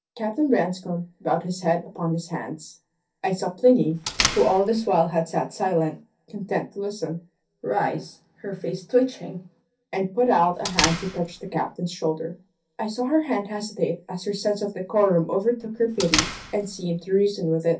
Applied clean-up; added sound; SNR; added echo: none; Door; 5 dB; reverberation time 0.3 s.